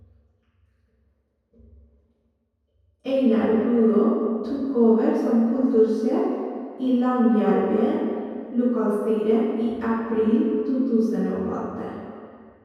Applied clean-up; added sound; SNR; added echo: none; none; none; reverberation time 2.2 s.